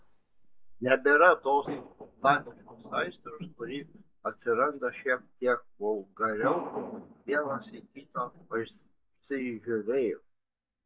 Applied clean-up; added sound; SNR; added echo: neural mask model DeepFilterNet 3.